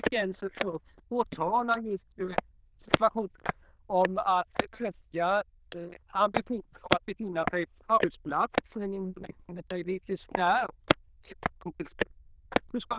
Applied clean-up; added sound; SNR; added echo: neural diffusion model UNIVERSE++.